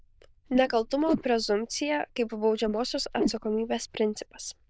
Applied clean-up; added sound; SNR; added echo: neural diffusion model UNIVERSE++.